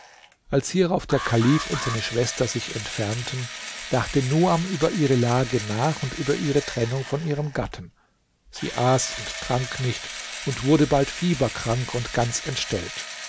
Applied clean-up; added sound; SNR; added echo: none; Alarm + Engine / Drill; 11 dB; none.